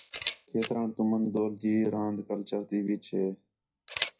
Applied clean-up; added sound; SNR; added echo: classical method WPE with log-MMSE.